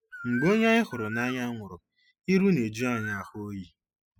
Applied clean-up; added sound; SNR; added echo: classical method spectral subtraction.